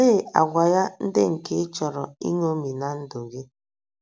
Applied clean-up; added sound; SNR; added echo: none; none; none; none.